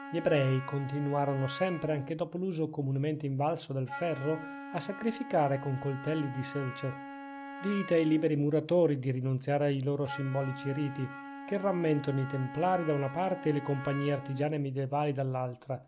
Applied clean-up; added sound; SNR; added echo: none; Wind instrument, woodwind instrument; 13 dB; none.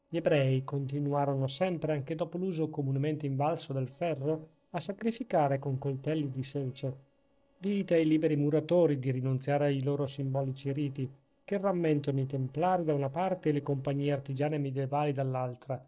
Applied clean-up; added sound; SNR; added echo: neural separator model SepFormer DNS4.